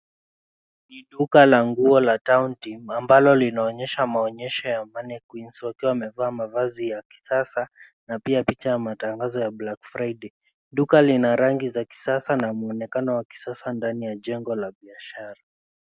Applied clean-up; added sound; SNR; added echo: none; none; none; none.